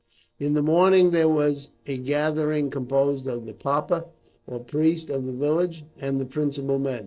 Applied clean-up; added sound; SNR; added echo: neural separator model SepFormer DNS4.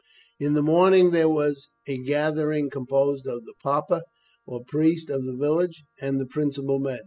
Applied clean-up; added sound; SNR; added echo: classical method spectral subtraction.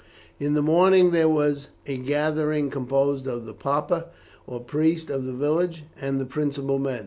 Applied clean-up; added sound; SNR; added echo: none; none; none; none.